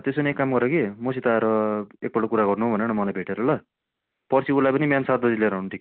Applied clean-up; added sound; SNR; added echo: none; none; none; none.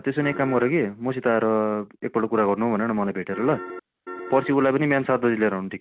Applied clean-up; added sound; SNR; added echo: none; Piano; 11 dB; none.